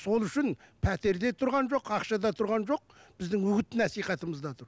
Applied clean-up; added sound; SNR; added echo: none; none; none; none.